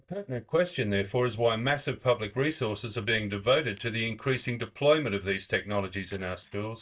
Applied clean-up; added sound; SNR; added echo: neural mask model DeepFilterNet 3.